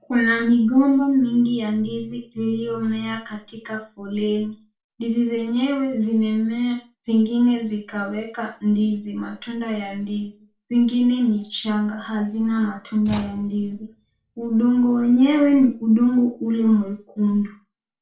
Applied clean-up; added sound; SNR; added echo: none; Slam / Tools; 17 dB; reverberation time 0.3 s.